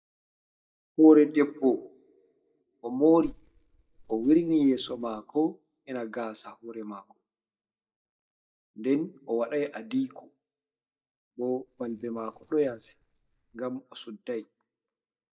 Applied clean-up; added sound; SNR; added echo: neural mask model DeepFilterNet 3.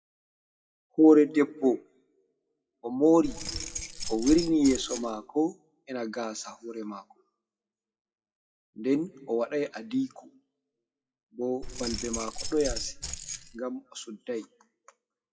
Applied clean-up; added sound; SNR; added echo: classical method WPE with log-MMSE.